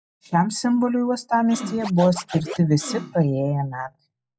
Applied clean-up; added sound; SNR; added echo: classical method log-MMSE.